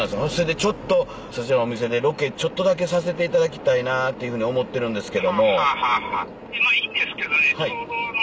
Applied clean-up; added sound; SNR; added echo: none; none; none; none.